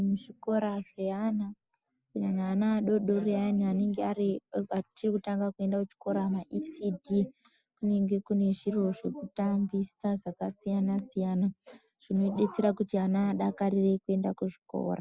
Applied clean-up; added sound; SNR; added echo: none; none; none; none.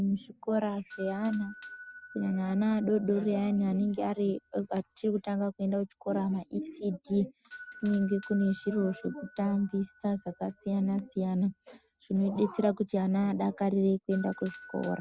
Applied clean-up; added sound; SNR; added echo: none; Bell / Doorbell; 11 dB; none.